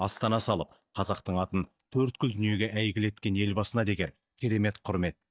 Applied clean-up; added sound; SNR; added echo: neural mask model DeepFilterNet 3.